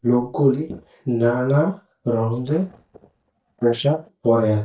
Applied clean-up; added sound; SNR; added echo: neural mask model DeepFilterNet 3.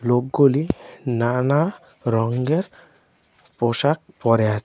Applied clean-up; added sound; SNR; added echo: none; none; none; none.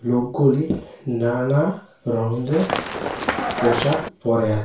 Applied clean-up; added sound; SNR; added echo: none; Run; 3 dB; reverberation time 0.3 s.